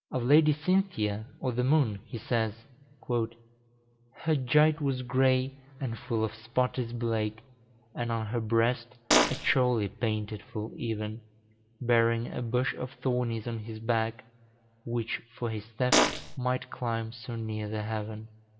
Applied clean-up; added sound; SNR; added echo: none; Fart; -4 dB; reverberation time 0.4 s.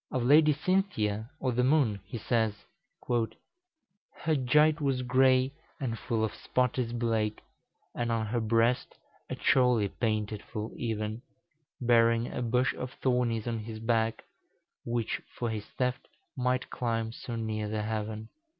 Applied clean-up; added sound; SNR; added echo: none; none; none; none.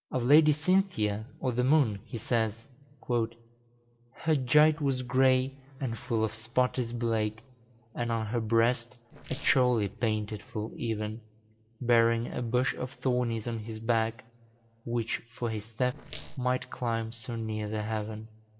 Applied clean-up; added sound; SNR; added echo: neural separator model SepFormer DNS4.